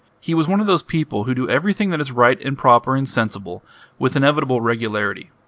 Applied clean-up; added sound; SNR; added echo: none; none; none; none.